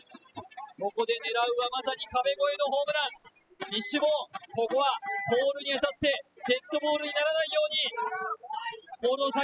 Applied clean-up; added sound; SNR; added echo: classical method spectral subtraction.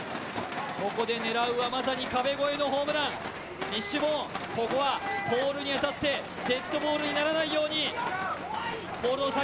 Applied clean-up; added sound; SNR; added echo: none; none; none; none.